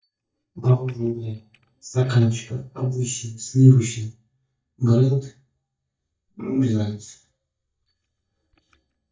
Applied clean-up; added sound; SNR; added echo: neural mask model DeepFilterNet 3.